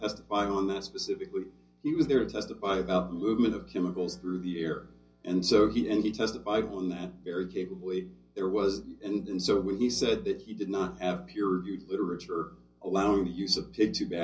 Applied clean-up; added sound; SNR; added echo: none; none; none; reverberation time 0.5 s.